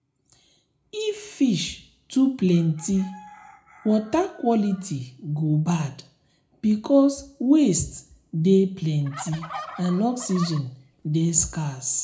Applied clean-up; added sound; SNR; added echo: none; Fowl; 15 dB; reverberation time 0.4 s.